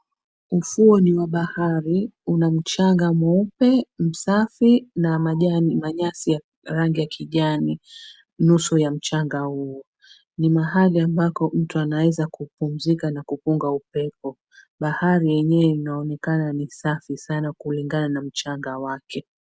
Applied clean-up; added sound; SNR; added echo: none; none; none; none.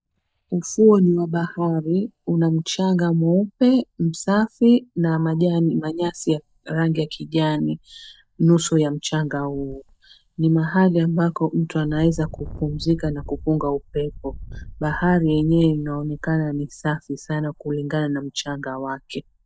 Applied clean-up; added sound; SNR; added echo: neural mask model DeepFilterNet 3.